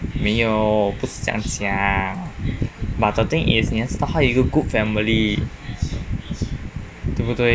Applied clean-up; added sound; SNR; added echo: none; none; none; none.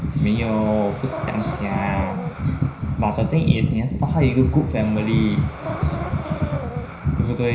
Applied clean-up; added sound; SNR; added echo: none; Breathing; 14 dB; reverberation time 0.5 s.